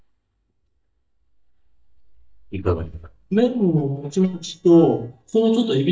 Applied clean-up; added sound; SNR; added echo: neural mask model DeepFilterNet 3.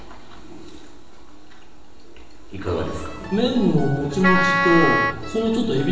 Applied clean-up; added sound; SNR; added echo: none; Wind instrument, woodwind instrument; -2 dB; reverberation time 0.9 s.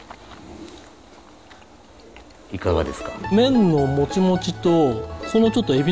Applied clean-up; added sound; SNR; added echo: none; none; none; none.